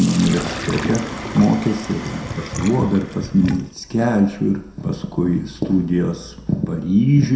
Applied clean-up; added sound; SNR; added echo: none; Sink (filling or washing); 12 dB; reverberation time 0.6 s.